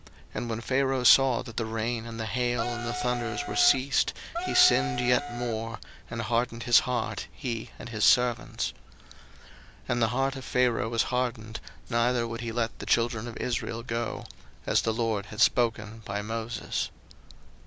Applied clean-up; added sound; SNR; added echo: none; Wind instrument, woodwind instrument; 5 dB; none.